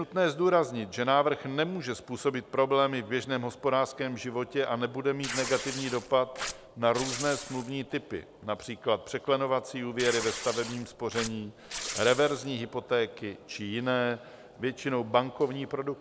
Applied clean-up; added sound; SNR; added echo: none; Tearing; 9 dB; none.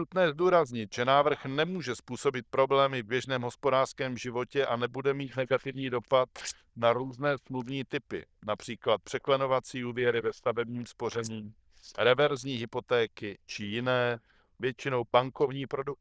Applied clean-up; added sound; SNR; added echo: neural diffusion model UNIVERSE++.